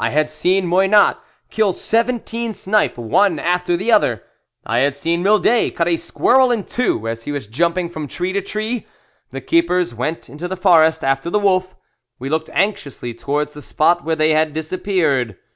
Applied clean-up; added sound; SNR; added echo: none; none; none; none.